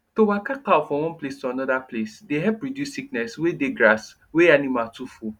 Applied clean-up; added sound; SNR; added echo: none; none; none; none.